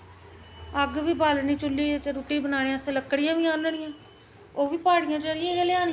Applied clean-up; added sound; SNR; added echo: none; none; none; none.